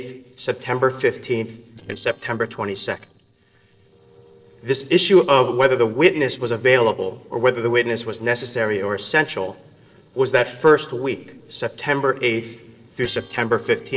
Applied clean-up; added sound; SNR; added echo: neural separator model SepFormer DNS4.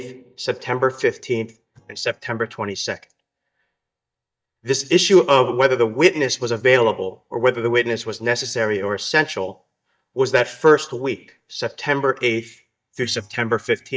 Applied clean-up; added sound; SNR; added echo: neural mask model DeepFilterNet 3.